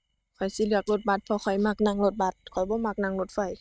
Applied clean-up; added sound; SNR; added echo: neural mask model RNNoise.